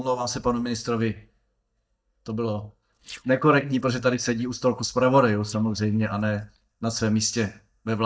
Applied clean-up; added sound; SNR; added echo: neural mask model DeepFilterNet 3.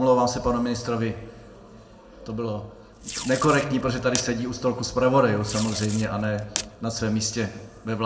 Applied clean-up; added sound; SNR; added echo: none; Packing tape, duct tape; 11 dB; reverberation time 0.9 s.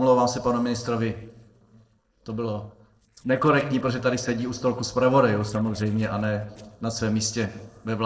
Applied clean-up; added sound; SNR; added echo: neural separator model SepFormer DNS4.